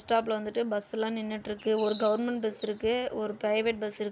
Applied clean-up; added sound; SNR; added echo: none; Bird; 4 dB; none.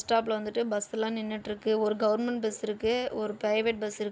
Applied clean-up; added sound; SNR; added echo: none; none; none; none.